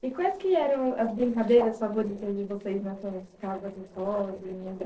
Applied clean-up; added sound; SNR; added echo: neural separator model SepFormer DNS4.